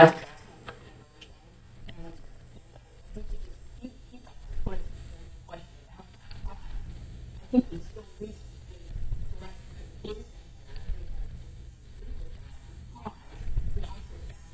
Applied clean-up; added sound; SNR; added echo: neural mask model DeepFilterNet 3.